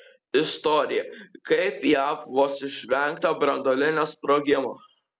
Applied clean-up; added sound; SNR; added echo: none; none; none; none.